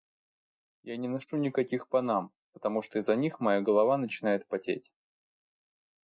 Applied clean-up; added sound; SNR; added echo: none; none; none; none.